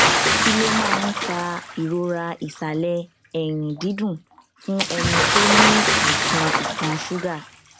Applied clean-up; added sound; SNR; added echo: none; Bathtub (filling or washing) / Splash, splatter; -3 dB; none.